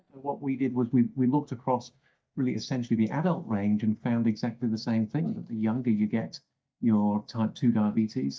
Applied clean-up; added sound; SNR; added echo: neural mask model DeepFilterNet 3.